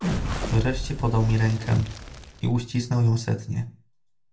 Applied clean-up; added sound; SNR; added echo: none; Crackle; 5 dB; reverberation time 0.2 s.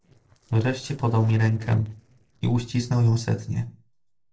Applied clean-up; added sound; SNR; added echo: neural separator model SepFormer DNS4.